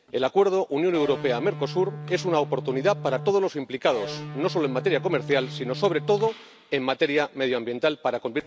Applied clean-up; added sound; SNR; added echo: none; Electric guitar; 11 dB; none.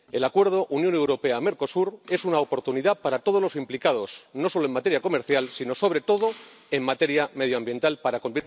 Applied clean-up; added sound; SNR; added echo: none; none; none; none.